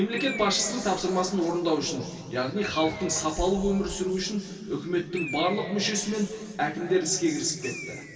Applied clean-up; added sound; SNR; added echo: none; Bird; 17 dB; reverberation time 2.5 s.